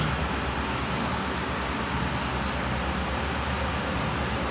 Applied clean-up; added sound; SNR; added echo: none; none; none; none.